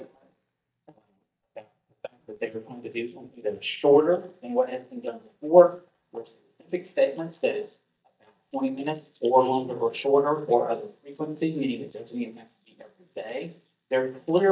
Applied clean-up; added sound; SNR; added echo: neural mask model DeepFilterNet 3.